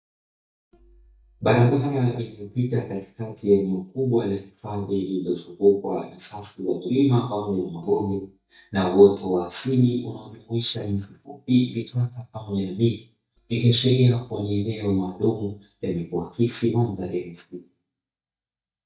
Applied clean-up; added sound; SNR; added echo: neural mask model DeepFilterNet 3.